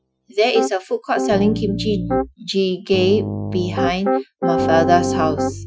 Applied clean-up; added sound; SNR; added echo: classical method Wiener filter.